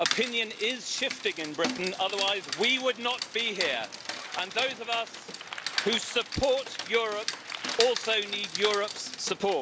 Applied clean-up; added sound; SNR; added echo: none; Rain; 7 dB; none.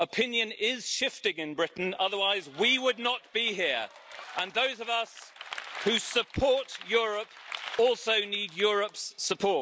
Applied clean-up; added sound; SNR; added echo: none; none; none; none.